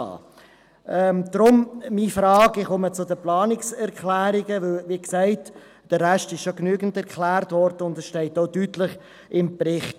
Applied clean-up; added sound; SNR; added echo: none; none; none; none.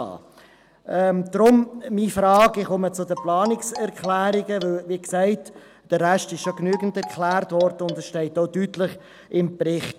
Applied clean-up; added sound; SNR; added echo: none; Marimba, xylophone; 15 dB; none.